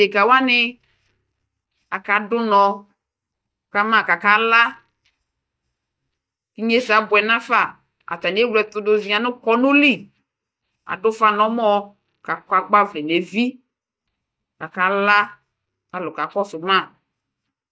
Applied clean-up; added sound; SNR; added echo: neural mask model DeepFilterNet 3.